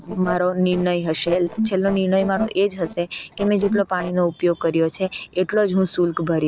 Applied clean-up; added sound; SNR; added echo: neural separator model SepFormer DNS4.